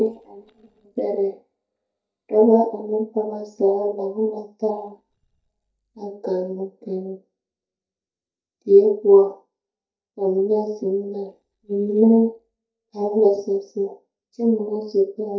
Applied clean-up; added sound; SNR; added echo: neural mask model DeepFilterNet 3.